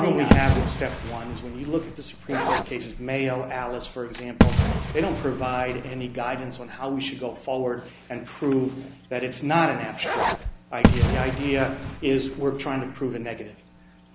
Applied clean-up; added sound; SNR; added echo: none; Zipper (clothing) + Fireworks; -3 dB; none.